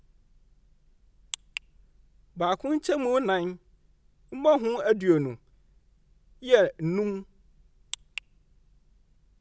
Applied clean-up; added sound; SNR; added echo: none; none; none; none.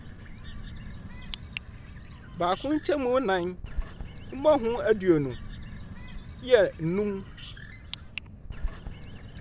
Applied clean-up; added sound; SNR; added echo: none; Bird; 10 dB; none.